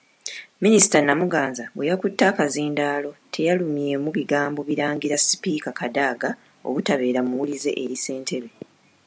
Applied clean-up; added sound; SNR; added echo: none; none; none; none.